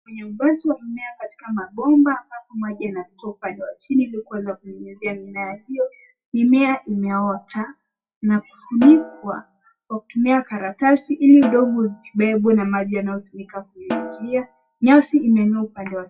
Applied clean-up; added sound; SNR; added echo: classical method WPE with log-MMSE.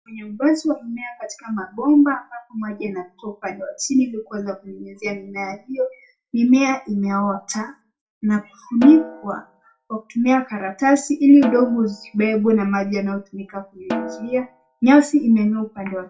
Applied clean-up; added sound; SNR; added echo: none; Snare drum; 12 dB; reverberation time 0.2 s.